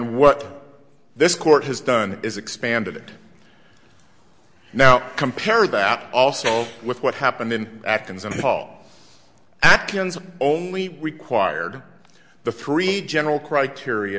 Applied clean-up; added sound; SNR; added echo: none; Tap; 16 dB; none.